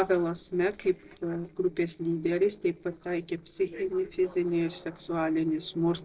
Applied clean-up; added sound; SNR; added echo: neural separator model SepFormer DNS4.